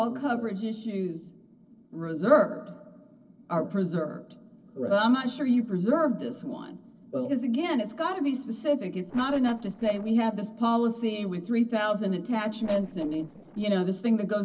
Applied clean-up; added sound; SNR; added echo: neural separator model SepFormer DNS4.